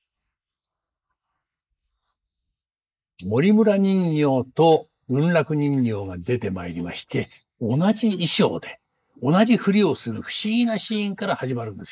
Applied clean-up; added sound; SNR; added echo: neural mask model Resemble Enhance denoiser.